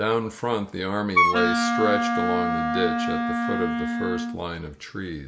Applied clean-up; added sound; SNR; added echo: none; Wind instrument, woodwind instrument; -4 dB; none.